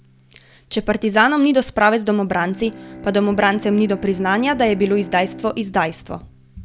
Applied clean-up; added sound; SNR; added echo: none; Bowed string instrument; 19 dB; none.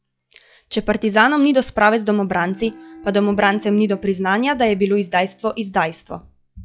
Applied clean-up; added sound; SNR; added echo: classical method log-MMSE.